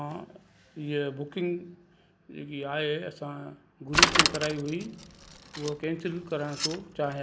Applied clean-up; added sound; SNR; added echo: none; Bicycle; -4 dB; none.